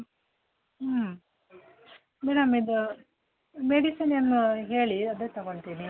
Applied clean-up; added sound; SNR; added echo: none; none; none; none.